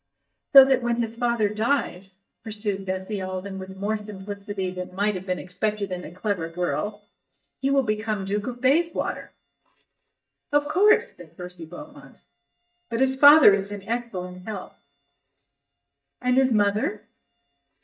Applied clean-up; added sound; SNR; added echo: neural mask model DeepFilterNet 3.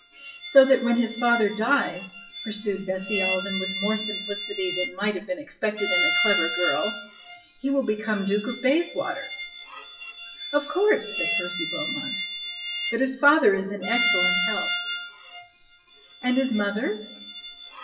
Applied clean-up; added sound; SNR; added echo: classical method WPE with log-MMSE.